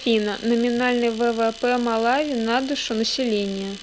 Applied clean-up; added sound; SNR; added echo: none; Domestic sounds, home sounds; 18 dB; none.